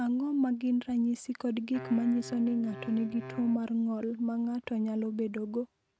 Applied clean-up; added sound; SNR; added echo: neural mask model RNNoise.